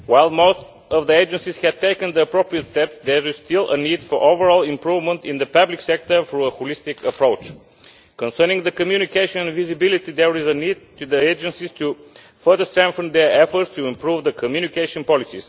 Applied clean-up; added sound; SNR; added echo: none; none; none; none.